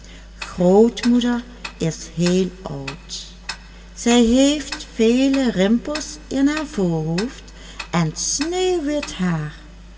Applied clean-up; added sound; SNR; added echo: none; Tick-tock; 18 dB; reverberation time 1.5 s.